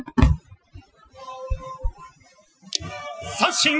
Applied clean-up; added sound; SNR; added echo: classical method Wiener filter.